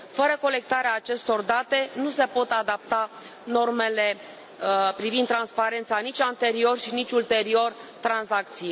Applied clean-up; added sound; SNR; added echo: none; none; none; none.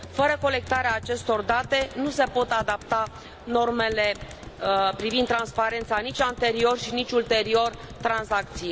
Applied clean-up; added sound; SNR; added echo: none; Computer keyboard; 16 dB; none.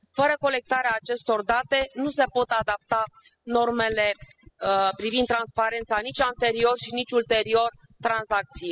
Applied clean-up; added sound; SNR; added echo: classical method spectral subtraction.